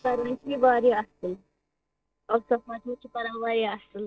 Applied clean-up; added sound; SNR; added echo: neural separator model SepFormer DNS4.